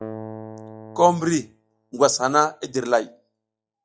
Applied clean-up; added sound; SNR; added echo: classical method log-MMSE.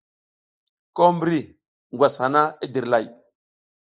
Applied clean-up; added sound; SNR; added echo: neural mask model Resemble Enhance denoiser.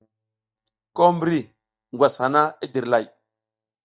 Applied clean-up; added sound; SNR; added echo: neural mask model DeepFilterNet 3.